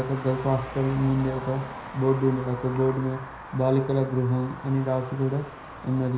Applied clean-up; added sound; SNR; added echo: none; Traffic noise, roadway noise; 13 dB; reverberation time 0.5 s.